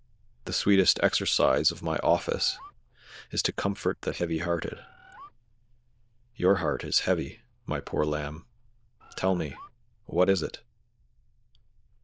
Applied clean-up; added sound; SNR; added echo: neural diffusion model UNIVERSE++.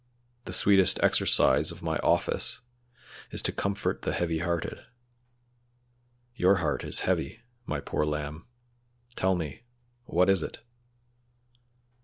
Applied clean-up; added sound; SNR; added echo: none; none; none; none.